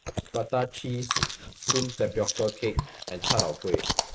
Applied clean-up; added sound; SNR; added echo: neural mask model Resemble Enhance denoiser.